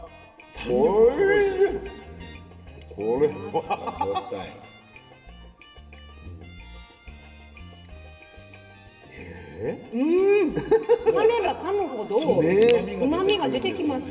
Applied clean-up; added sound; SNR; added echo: none; Crack; 12 dB; reverberation time 1.6 s.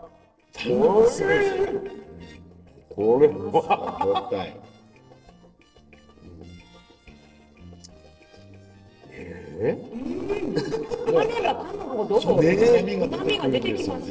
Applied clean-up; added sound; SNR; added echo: neural separator model SepFormer DNS4.